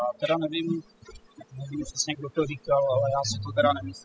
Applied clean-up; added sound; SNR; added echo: classical method spectral subtraction.